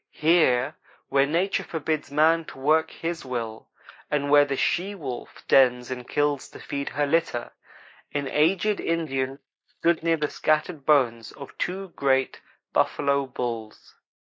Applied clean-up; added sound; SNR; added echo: neural mask model Resemble Enhance denoiser.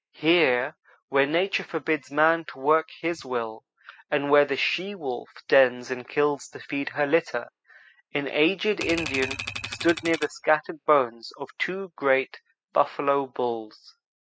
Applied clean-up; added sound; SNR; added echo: classical method spectral subtraction.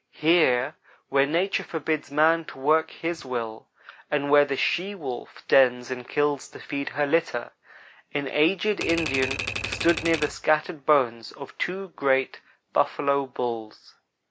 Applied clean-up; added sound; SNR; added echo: none; Typewriter; 6 dB; none.